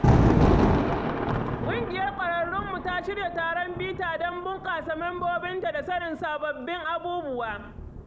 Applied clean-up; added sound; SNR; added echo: none; Thunder; -4 dB; none.